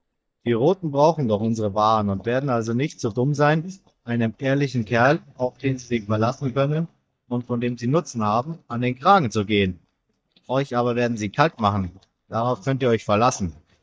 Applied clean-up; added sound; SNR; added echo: neural mask model DeepFilterNet 3.